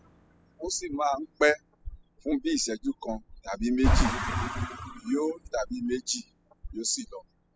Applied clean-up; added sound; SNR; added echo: classical method spectral subtraction.